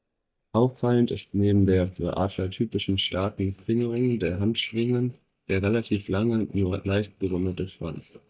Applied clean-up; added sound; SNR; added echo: neural mask model DeepFilterNet 3.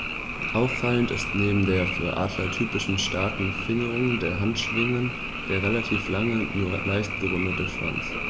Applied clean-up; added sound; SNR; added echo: none; Frog; 4 dB; none.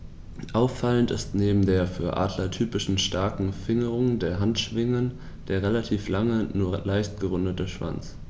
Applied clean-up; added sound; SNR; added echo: none; none; none; none.